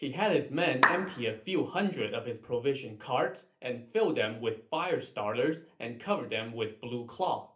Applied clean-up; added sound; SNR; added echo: none; Clapping; -2 dB; reverberation time 0.3 s.